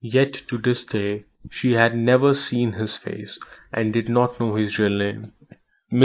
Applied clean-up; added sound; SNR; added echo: neural mask model Resemble Enhance denoiser.